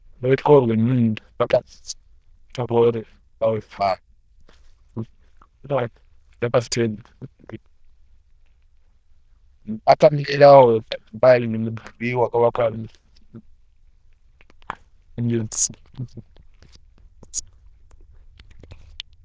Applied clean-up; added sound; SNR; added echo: neural diffusion model UNIVERSE++.